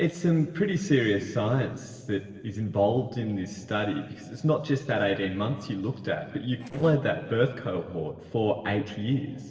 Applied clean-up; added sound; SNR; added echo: neural separator model SepFormer DNS4.